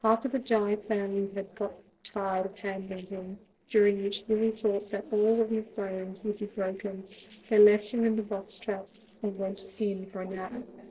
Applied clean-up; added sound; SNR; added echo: neural separator model SepFormer DNS4.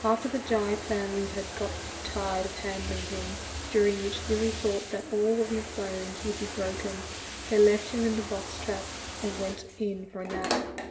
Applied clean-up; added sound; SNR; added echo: none; Bathtub (filling or washing); 7 dB; reverberation time 1.6 s.